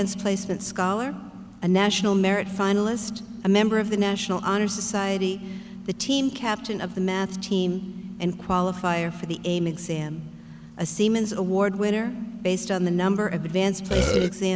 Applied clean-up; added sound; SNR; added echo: none; Burping, eructation; -2 dB; none.